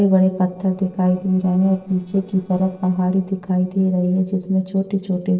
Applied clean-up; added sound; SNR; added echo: neural separator model SepFormer DNS4.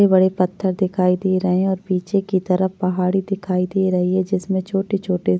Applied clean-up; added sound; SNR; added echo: none; none; none; none.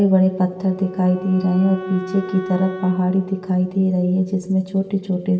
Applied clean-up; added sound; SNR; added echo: none; Wind instrument, woodwind instrument; 13 dB; reverberation time 0.9 s.